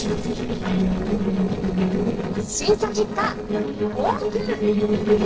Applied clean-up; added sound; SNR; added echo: neural separator model SepFormer DNS4.